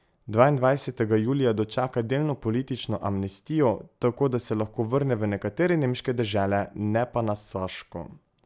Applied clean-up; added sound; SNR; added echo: none; none; none; none.